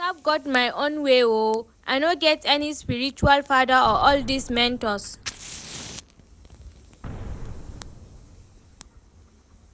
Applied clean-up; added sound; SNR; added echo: none; Fire + Boom; 17 dB; none.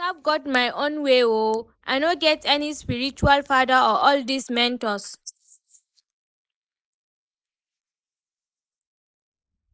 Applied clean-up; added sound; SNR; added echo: neural mask model Resemble Enhance denoiser.